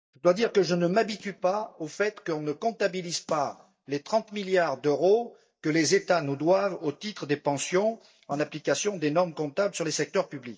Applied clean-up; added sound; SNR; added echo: neural mask model DeepFilterNet 3.